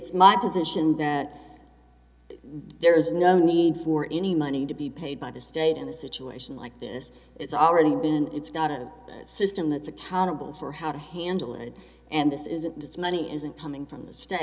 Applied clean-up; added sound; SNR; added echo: none; none; none; none.